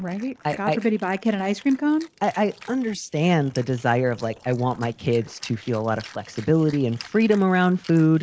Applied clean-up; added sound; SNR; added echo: neural mask model Resemble Enhance denoiser.